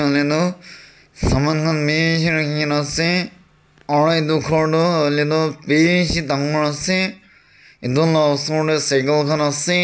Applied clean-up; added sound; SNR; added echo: none; none; none; none.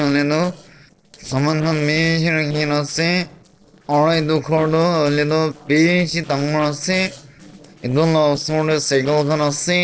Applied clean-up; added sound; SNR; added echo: neural separator model SepFormer DNS4.